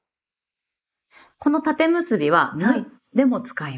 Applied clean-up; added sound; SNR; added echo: neural mask model Resemble Enhance denoiser.